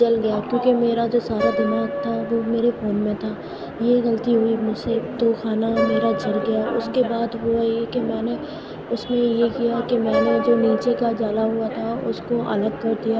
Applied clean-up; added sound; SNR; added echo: none; Piano; 10 dB; none.